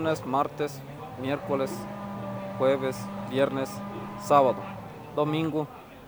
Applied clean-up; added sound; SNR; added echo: none; Race car, auto racing / Accelerating, revving, vroom; 9 dB; none.